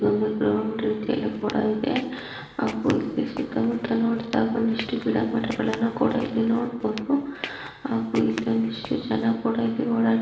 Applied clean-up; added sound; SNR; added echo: none; Squeak / Walk, footsteps; 17 dB; reverberation time 1.4 s.